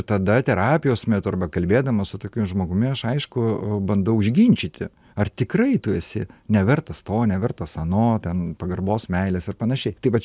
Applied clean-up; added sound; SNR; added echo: none; none; none; none.